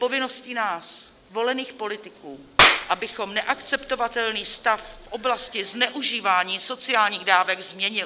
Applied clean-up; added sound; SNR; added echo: none; Clapping; 1 dB; none.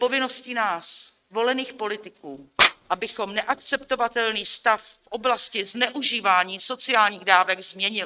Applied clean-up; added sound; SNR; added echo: neural mask model RNNoise.